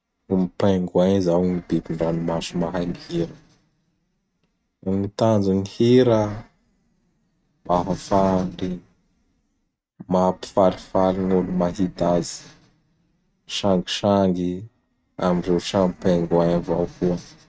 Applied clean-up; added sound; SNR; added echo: neural mask model RNNoise.